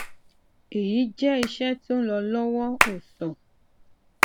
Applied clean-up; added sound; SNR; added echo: none; Hands; 2 dB; none.